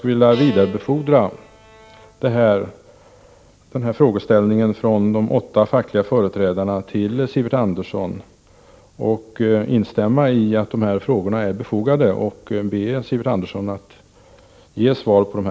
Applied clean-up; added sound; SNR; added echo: none; Bowed string instrument; 18 dB; none.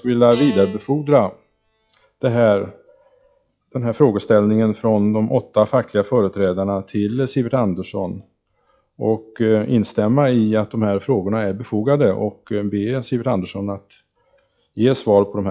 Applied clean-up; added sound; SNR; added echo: classical method log-MMSE.